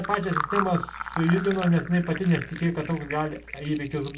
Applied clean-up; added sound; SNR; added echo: none; Fill (with liquid); 8 dB; reverberation time 0.2 s.